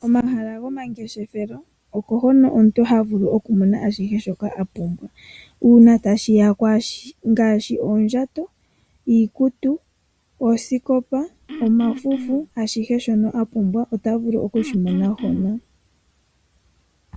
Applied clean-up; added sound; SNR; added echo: none; Cough; 13 dB; none.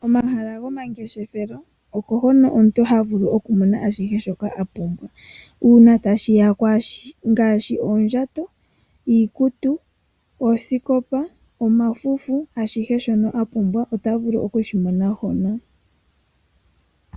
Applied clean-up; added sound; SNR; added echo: none; none; none; none.